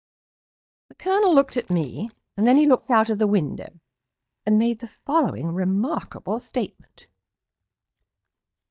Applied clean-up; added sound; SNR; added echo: neural mask model DeepFilterNet 3.